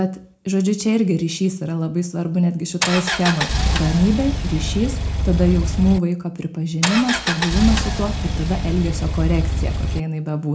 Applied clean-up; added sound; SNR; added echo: none; Engine; 0 dB; reverberation time 0.3 s.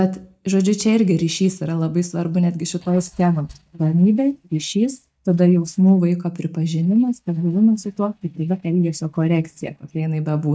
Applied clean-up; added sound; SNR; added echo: neural mask model DeepFilterNet 3.